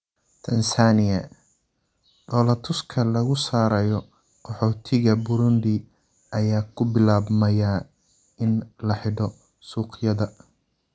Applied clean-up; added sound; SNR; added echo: none; none; none; none.